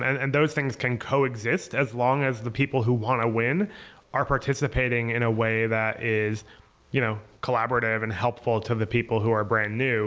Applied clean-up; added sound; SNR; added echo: none; none; none; none.